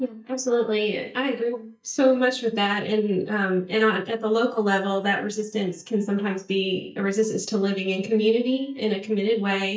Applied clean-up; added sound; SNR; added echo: neural mask model DeepFilterNet 3.